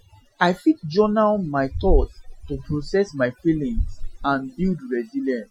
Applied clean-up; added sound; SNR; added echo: classical method Wiener filter.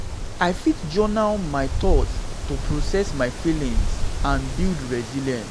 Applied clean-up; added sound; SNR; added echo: none; Wind; 0 dB; none.